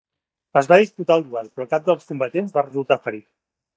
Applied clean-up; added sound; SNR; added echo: neural mask model DeepFilterNet 3.